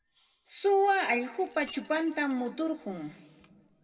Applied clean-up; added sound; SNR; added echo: none; Rattle / Keys jangling; 15 dB; reverberation time 1.2 s.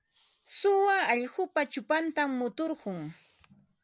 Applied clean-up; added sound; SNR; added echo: none; none; none; none.